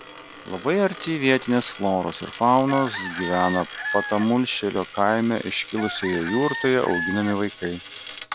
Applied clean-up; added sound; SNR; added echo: none; Coin (dropping) + Chicken, rooster; 10 dB; none.